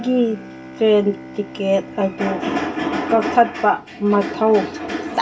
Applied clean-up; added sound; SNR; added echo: none; Bowed string instrument; 20 dB; reverberation time 0.2 s.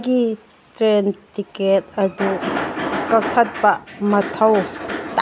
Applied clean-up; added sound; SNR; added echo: none; none; none; none.